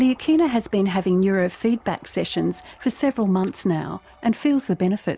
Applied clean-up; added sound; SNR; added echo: none; none; none; none.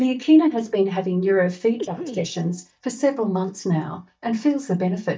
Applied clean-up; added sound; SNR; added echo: neural mask model DeepFilterNet 3.